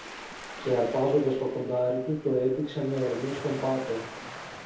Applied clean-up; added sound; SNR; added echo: none; Waves, surf; 14 dB; reverberation time 0.6 s.